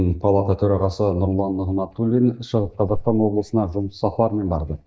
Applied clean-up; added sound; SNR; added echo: neural mask model DeepFilterNet 3.